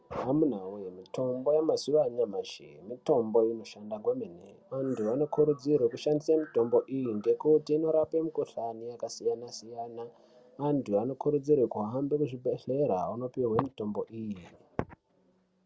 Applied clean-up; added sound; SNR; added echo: none; none; none; none.